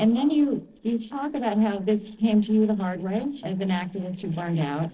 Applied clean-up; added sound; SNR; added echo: neural separator model SepFormer DNS4.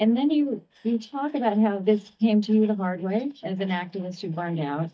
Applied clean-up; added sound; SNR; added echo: neural mask model DeepFilterNet 3.